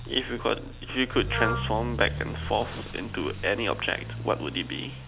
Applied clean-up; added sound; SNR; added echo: none; Wind instrument, woodwind instrument + Accelerating, revving, vroom / Motor vehicle (road); 5 dB; none.